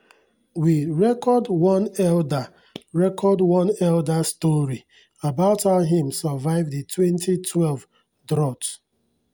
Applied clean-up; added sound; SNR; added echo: none; none; none; none.